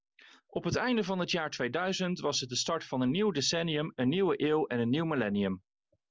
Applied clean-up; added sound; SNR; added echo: none; none; none; none.